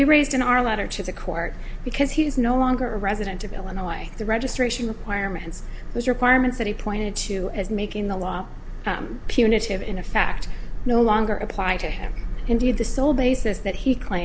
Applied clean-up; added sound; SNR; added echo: none; none; none; none.